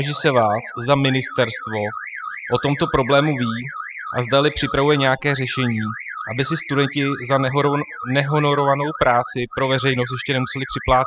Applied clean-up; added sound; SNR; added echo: classical method spectral subtraction.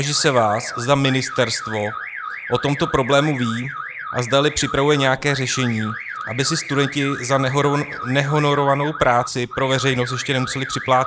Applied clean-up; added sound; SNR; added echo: neural mask model Resemble Enhance denoiser.